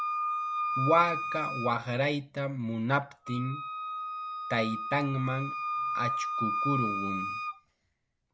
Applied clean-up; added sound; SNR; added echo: none; Wind instrument, woodwind instrument; 2 dB; none.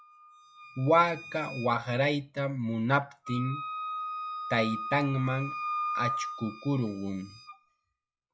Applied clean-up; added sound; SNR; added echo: classical method log-MMSE.